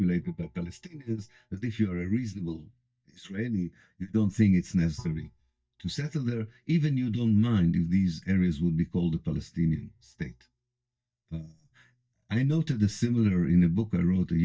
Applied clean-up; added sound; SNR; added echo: neural mask model DeepFilterNet 3.